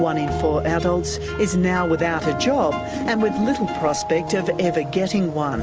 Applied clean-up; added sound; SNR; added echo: none; none; none; none.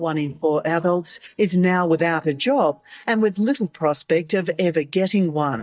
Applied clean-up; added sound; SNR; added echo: neural mask model DeepFilterNet 3.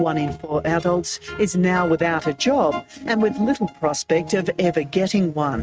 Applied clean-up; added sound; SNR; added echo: neural mask model RNNoise.